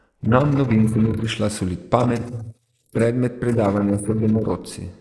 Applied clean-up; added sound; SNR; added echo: neural mask model Resemble Enhance denoiser.